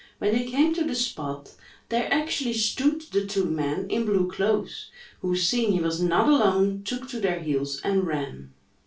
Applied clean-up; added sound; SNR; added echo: none; none; none; reverberation time 0.2 s.